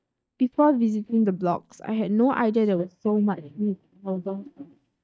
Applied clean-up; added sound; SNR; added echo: neural mask model DeepFilterNet 3.